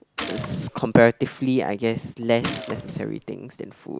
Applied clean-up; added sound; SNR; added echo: none; Gunshot, gunfire; 13 dB; none.